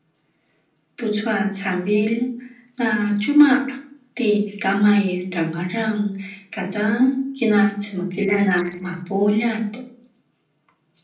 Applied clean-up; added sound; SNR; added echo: neural separator model SepFormer DNS4.